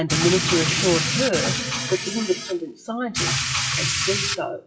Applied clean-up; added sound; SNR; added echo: classical method WPE with log-MMSE.